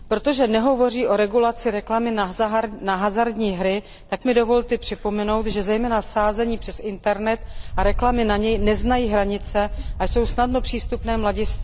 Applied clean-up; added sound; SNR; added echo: none; Wind / Bird; 8 dB; none.